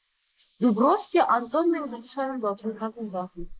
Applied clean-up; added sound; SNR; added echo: neural mask model Resemble Enhance denoiser.